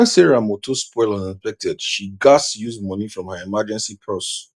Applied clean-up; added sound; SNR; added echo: none; none; none; none.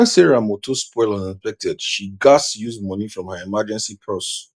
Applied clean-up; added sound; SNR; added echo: neural mask model Resemble Enhance denoiser.